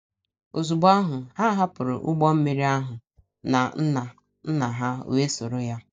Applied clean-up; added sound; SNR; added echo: neural mask model DeepFilterNet 3.